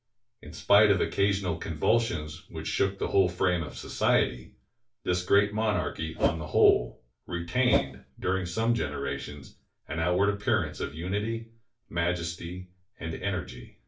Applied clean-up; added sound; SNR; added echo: none; Whoosh, swoosh, swish; 1 dB; reverberation time 0.3 s.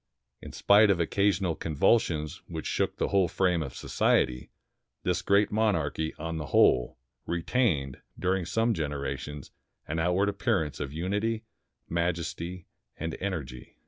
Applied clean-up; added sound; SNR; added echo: none; none; none; none.